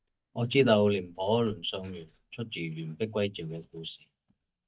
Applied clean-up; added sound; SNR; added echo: neural mask model DeepFilterNet 3.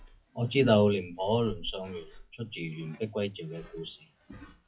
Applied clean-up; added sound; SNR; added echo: classical method WPE with log-MMSE.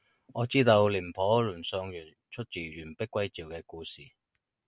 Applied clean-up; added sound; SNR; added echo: none; none; none; none.